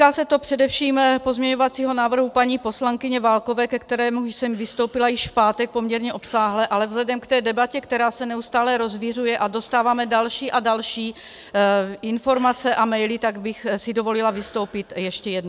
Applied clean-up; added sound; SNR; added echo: none; none; none; none.